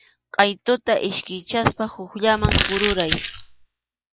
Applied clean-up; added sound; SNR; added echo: classical method log-MMSE.